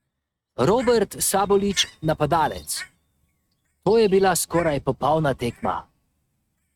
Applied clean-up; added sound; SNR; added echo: neural mask model RNNoise.